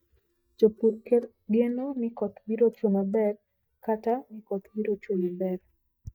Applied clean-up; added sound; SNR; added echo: neural mask model DeepFilterNet 3.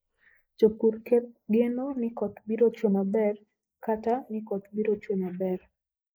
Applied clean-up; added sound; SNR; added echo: neural mask model Resemble Enhance denoiser.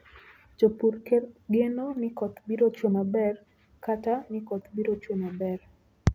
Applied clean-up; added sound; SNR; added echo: none; none; none; none.